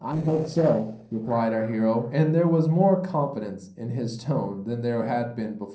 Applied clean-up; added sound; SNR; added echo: neural separator model SepFormer DNS4.